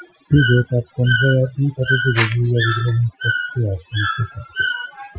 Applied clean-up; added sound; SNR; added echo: classical method Wiener filter.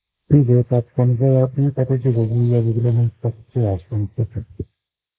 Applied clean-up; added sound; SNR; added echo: neural mask model Resemble Enhance denoiser.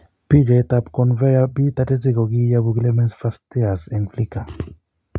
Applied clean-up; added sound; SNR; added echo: none; none; none; none.